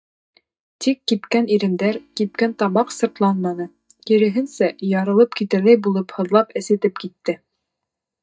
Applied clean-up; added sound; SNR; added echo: neural mask model DeepFilterNet 3.